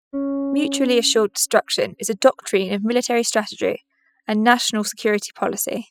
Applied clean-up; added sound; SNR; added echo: classical method spectral subtraction.